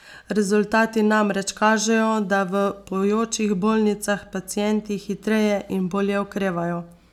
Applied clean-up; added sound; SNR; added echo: none; none; none; none.